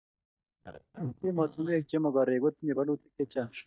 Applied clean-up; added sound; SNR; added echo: neural mask model DeepFilterNet 3.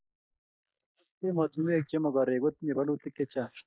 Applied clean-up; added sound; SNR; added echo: neural mask model Resemble Enhance denoiser.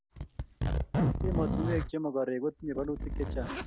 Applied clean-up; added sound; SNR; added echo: none; Zipper (clothing); -2 dB; none.